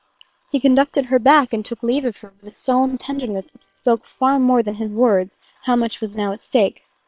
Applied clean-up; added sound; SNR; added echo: neural separator model SepFormer WHAM!.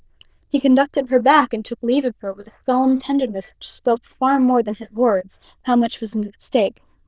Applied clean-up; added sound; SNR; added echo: neural diffusion model UNIVERSE++.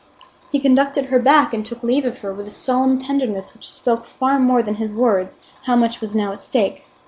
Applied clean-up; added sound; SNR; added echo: none; none; none; none.